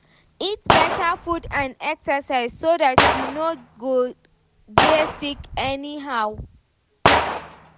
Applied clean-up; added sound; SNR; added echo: none; Gunshot, gunfire; -1 dB; none.